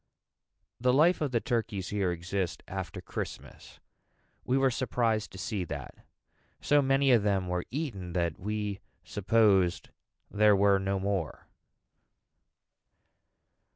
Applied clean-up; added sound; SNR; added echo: none; none; none; none.